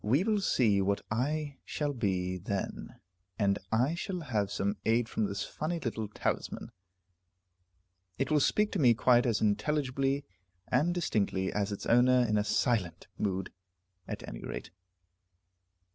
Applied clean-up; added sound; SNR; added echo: none; none; none; none.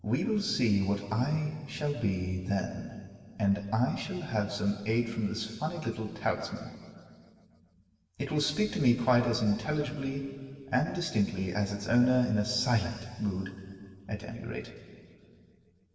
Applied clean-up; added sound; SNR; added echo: none; none; none; reverberation time 2.9 s.